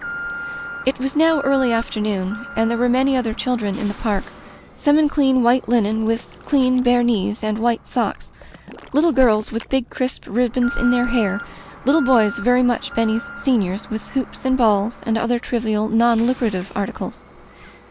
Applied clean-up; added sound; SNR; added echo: none; Alarm; 16 dB; none.